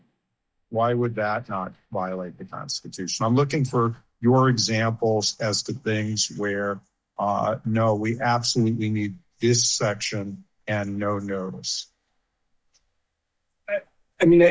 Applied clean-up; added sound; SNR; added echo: neural mask model DeepFilterNet 3.